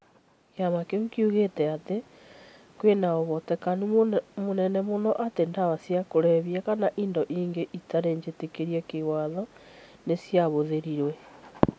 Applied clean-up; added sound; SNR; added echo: none; none; none; none.